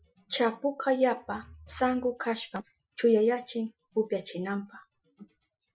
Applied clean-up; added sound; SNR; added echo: classical method Wiener filter.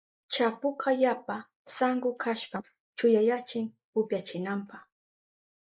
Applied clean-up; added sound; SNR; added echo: neural mask model Resemble Enhance denoiser.